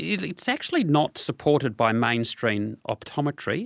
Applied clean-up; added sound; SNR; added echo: none; none; none; none.